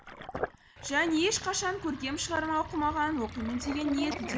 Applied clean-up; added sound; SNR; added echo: none; Sink (filling or washing); 9 dB; none.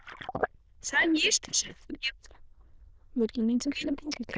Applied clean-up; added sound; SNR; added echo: neural diffusion model UNIVERSE++.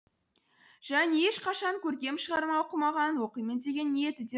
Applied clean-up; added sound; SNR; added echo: none; none; none; none.